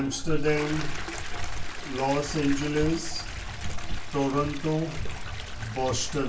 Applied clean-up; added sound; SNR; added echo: none; Toilet flush; 12 dB; reverberation time 0.2 s.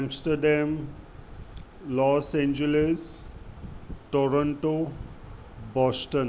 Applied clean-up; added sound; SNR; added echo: none; none; none; none.